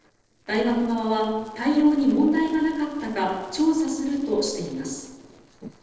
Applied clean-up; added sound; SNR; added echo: neural separator model SepFormer DNS4.